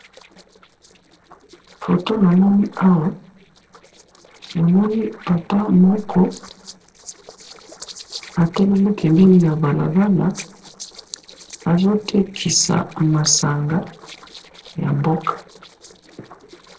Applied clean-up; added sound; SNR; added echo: neural separator model SepFormer DNS4.